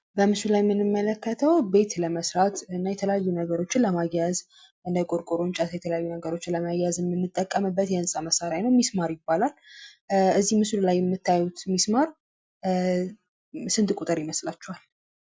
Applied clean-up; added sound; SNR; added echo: none; none; none; none.